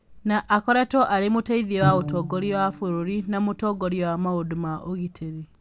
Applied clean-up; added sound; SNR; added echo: none; Bowed string instrument; 8 dB; none.